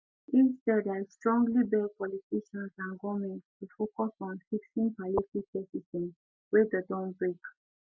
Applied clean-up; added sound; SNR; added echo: none; none; none; none.